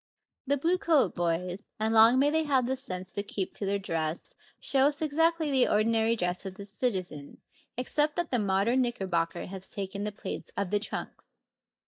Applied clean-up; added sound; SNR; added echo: neural mask model DeepFilterNet 3.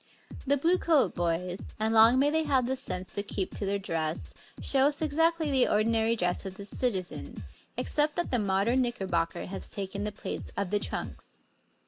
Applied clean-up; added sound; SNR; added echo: none; Drum kit; 13 dB; none.